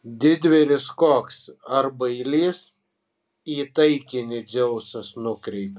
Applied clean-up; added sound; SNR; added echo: none; none; none; none.